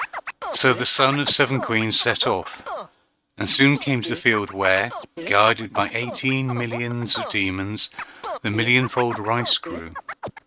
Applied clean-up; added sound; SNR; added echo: neural mask model RNNoise.